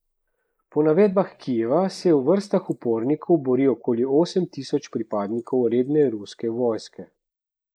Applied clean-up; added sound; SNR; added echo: neural mask model Resemble Enhance denoiser.